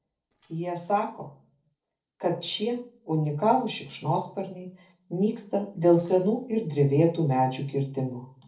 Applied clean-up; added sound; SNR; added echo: neural separator model SepFormer DNS4.